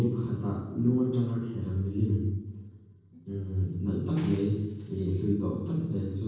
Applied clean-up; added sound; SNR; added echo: neural separator model SepFormer DNS4.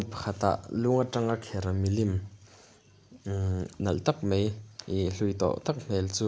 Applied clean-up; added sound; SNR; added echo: none; none; none; none.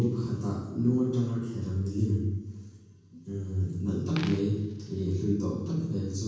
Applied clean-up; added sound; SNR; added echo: none; Coin (dropping); 17 dB; reverberation time 1.2 s.